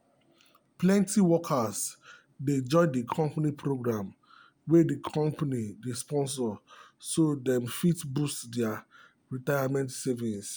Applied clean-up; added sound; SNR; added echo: none; none; none; none.